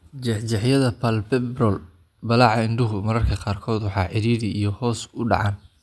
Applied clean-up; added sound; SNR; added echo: none; none; none; none.